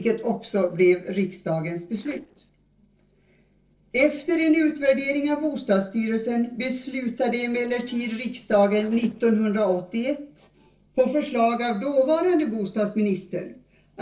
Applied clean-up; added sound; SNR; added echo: neural separator model SepFormer DNS4.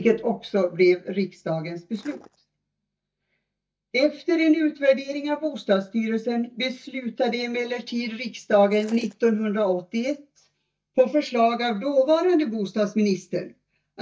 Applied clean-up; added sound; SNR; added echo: neural mask model DeepFilterNet 3.